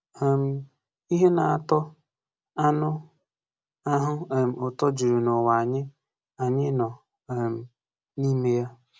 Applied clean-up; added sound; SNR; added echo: none; none; none; none.